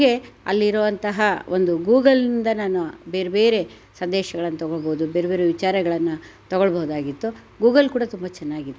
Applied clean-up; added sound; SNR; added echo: none; none; none; none.